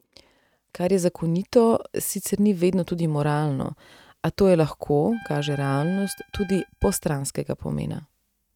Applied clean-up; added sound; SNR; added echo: neural mask model RNNoise.